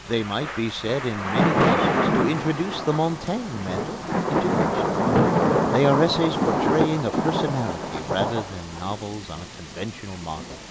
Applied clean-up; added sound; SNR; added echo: none; Thunder / Rain; -2 dB; none.